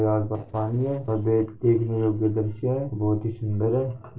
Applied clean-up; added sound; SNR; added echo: neural separator model SepFormer DNS4.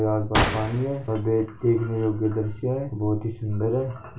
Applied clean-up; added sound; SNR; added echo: none; Gunshot, gunfire; 6 dB; reverberation time 0.2 s.